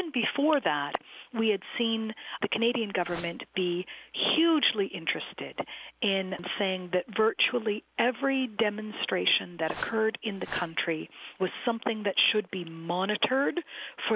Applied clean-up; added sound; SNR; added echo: none; Whoosh, swoosh, swish; 15 dB; none.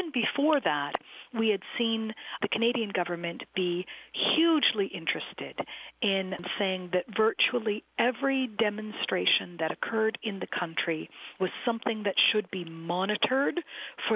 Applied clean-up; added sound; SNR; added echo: none; none; none; none.